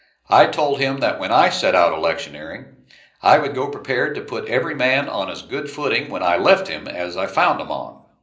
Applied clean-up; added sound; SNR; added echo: none; none; none; reverberation time 0.5 s.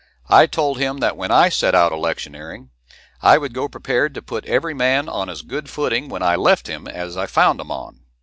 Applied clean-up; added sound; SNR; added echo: none; none; none; none.